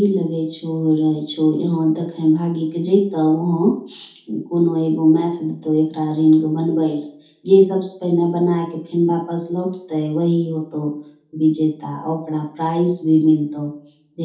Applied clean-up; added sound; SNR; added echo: none; none; none; reverberation time 0.5 s.